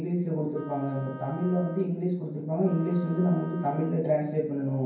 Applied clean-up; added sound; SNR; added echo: none; Wind instrument, woodwind instrument; 20 dB; reverberation time 0.9 s.